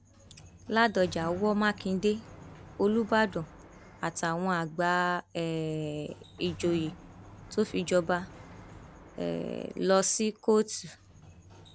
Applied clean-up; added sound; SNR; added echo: none; Sliding door; 18 dB; none.